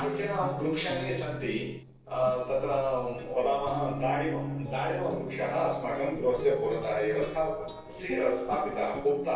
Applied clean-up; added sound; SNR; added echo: neural separator model SepFormer DNS4.